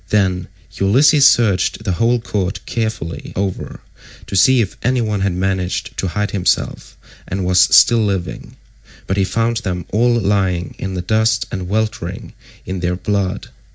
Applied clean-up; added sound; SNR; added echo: none; none; none; none.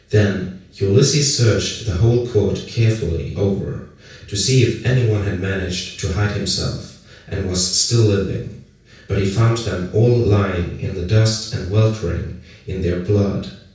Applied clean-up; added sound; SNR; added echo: none; none; none; reverberation time 0.6 s.